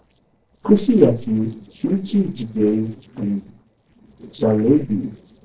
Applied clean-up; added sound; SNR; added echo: neural separator model SepFormer DNS4.